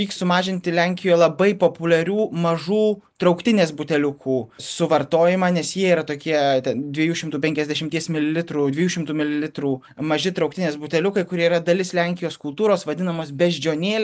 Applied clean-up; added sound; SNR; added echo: none; none; none; none.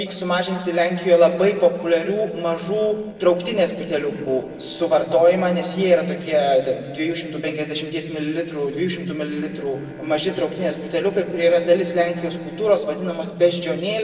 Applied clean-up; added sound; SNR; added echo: neural separator model SepFormer DNS4.